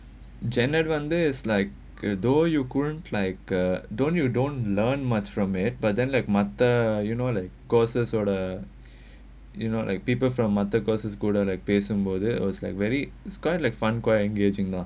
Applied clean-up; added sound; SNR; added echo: none; none; none; none.